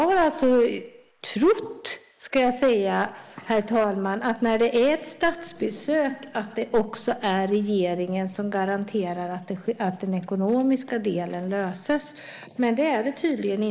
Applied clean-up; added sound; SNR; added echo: neural mask model Resemble Enhance denoiser.